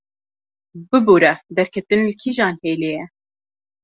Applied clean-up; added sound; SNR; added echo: none; none; none; none.